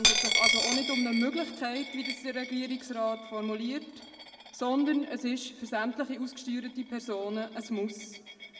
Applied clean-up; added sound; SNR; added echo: none; Coin (dropping); 1 dB; reverberation time 1.0 s.